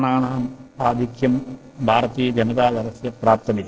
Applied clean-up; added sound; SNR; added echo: neural separator model SepFormer DNS4.